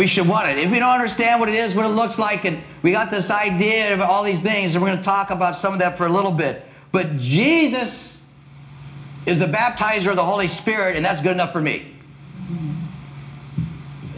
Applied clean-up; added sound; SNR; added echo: none; none; none; reverberation time 0.4 s.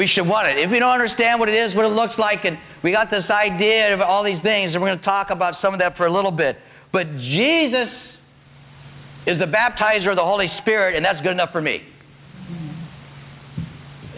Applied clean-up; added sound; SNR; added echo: none; none; none; none.